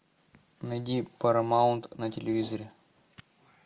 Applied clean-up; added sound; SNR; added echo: none; none; none; none.